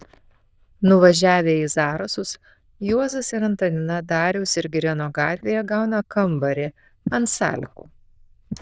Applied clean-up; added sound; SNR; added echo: neural diffusion model UNIVERSE++.